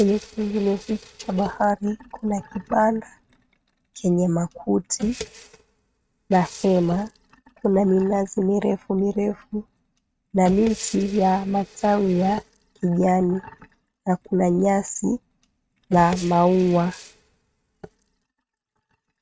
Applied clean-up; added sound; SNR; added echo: neural mask model RNNoise.